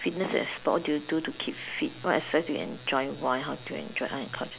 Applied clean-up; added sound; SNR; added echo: none; none; none; none.